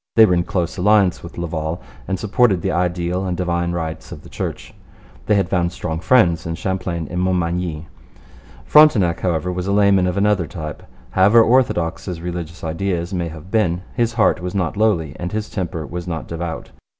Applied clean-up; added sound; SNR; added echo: none; none; none; none.